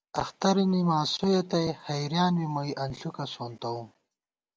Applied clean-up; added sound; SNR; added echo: none; none; none; none.